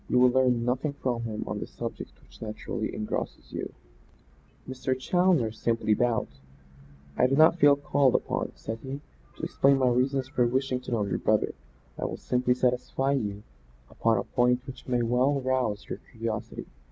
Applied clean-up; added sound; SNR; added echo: none; none; none; none.